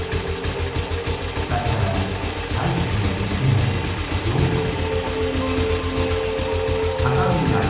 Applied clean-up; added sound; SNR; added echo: none; Motorcycle / Engine; 1 dB; reverberation time 1.0 s.